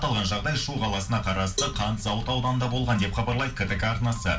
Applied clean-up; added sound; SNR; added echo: none; Cowbell; 13 dB; reverberation time 0.3 s.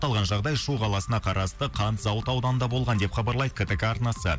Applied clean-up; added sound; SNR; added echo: none; none; none; none.